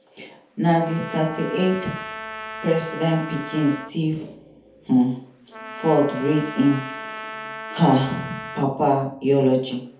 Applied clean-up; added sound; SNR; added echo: none; Trumpet; 13 dB; reverberation time 0.6 s.